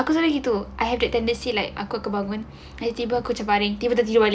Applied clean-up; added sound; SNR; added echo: none; none; none; none.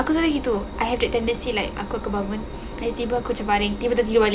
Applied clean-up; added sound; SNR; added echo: none; Engine; 10 dB; none.